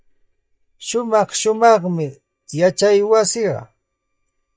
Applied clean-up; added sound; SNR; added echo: neural mask model DeepFilterNet 3.